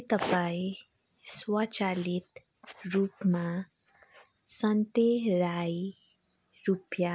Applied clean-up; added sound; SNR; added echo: none; none; none; none.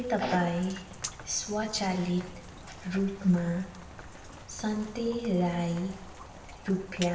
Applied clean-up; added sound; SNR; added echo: none; Rain; 14 dB; reverberation time 1.2 s.